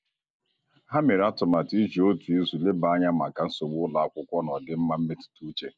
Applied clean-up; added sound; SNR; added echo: none; none; none; none.